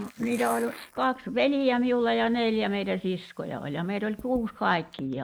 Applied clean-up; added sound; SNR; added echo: neural mask model Resemble Enhance denoiser.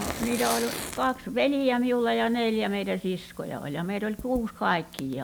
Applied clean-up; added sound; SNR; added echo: none; Fire; 12 dB; none.